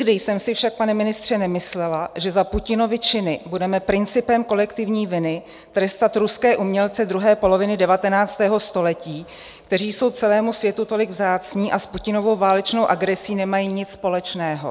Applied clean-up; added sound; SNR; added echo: none; none; none; none.